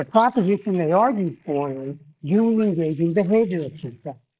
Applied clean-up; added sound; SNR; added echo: neural mask model Resemble Enhance denoiser.